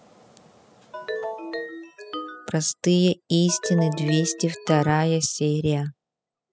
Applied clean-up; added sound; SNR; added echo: classical method spectral subtraction.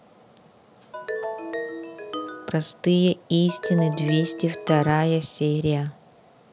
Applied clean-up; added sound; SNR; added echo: none; Ringtone; 10 dB; none.